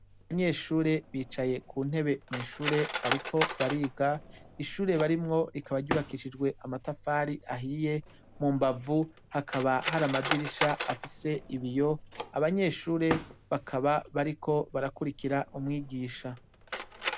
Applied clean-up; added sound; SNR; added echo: none; Cutlery, silverware; 8 dB; none.